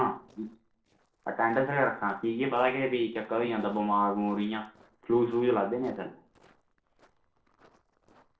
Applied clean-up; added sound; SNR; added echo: neural separator model SepFormer DNS4.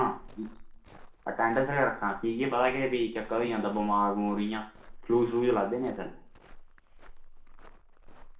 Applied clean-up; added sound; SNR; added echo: none; Walk, footsteps; 16 dB; reverberation time 0.5 s.